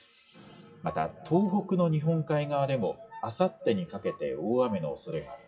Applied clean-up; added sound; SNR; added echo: classical method WPE with log-MMSE.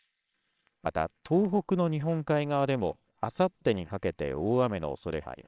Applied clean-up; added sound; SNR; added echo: neural separator model SepFormer WHAMR!.